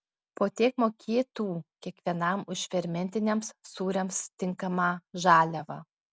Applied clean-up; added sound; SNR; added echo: none; none; none; none.